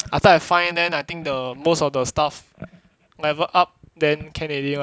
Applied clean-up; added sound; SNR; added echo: none; none; none; none.